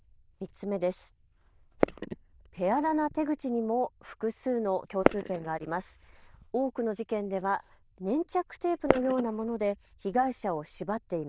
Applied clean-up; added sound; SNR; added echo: neural diffusion model UNIVERSE++.